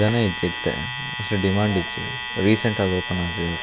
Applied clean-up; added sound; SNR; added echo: none; Alarm; 7 dB; none.